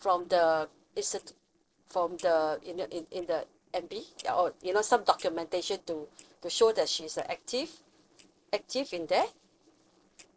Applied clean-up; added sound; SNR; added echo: neural separator model SepFormer DNS4.